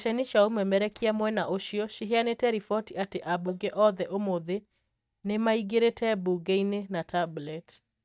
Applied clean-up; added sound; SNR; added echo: neural mask model DeepFilterNet 3.